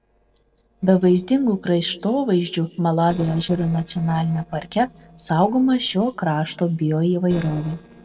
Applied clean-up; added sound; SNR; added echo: neural separator model SepFormer DNS4.